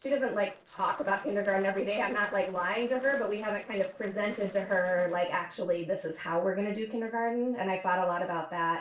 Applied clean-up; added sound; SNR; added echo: neural separator model SepFormer DNS4.